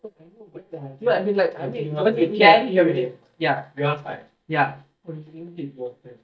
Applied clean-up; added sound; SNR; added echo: neural mask model DeepFilterNet 3.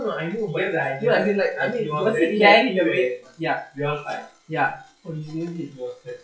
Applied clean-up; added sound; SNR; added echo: classical method WPE with log-MMSE.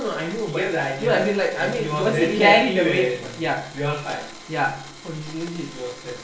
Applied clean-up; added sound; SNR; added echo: none; Domestic sounds, home sounds; 18 dB; reverberation time 0.2 s.